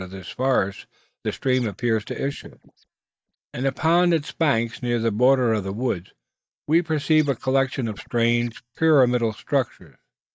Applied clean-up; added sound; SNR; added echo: neural mask model DeepFilterNet 3.